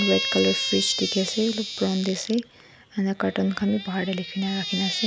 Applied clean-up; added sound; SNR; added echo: none; Squeak; 6 dB; none.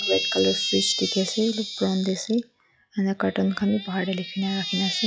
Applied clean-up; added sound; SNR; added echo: classical method log-MMSE.